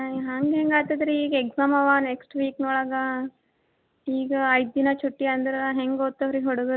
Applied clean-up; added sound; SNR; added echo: none; none; none; none.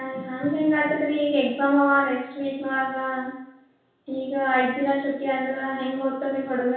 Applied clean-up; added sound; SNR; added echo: none; none; none; reverberation time 0.7 s.